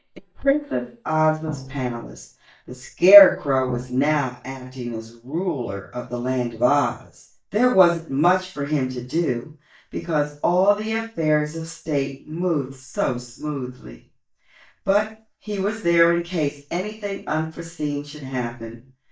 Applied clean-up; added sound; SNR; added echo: neural mask model DeepFilterNet 3.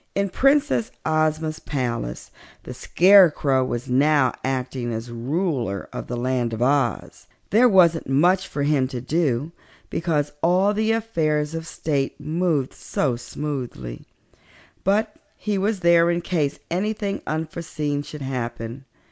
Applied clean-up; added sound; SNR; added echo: none; none; none; none.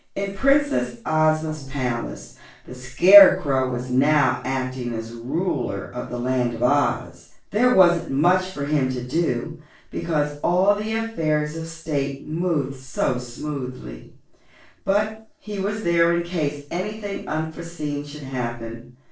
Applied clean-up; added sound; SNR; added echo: neural separator model SepFormer DNS4.